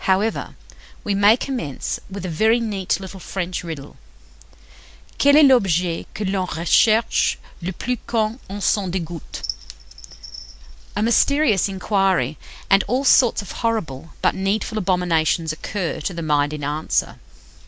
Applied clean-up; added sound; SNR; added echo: none; none; none; none.